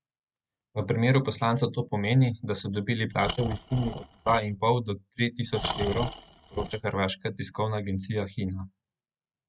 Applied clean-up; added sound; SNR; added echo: neural mask model RNNoise.